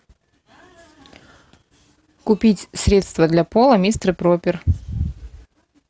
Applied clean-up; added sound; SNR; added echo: none; none; none; none.